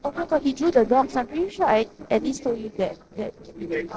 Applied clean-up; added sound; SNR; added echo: neural separator model SepFormer DNS4.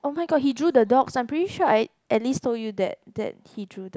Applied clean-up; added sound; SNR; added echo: none; none; none; none.